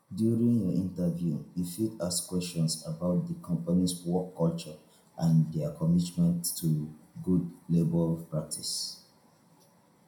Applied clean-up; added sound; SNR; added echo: none; none; none; reverberation time 0.4 s.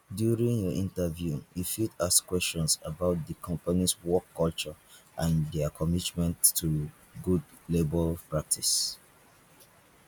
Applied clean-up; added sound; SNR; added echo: none; none; none; none.